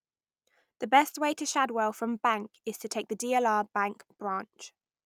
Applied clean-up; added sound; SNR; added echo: none; none; none; none.